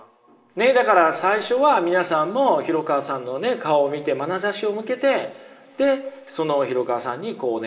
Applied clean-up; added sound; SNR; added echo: none; none; none; reverberation time 2.7 s.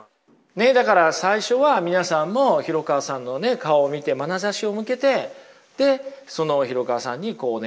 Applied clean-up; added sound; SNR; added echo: none; none; none; none.